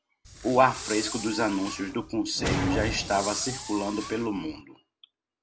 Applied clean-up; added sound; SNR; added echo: none; Fireworks + Whoosh, swoosh, swish; 6 dB; none.